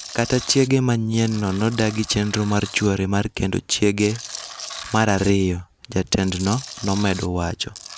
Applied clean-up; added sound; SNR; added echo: none; Tools; 16 dB; none.